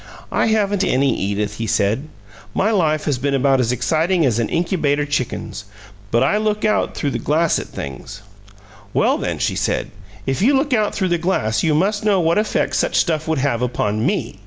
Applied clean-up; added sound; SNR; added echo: none; none; none; none.